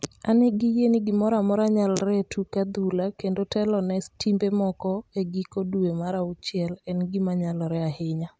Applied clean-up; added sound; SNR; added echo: none; none; none; none.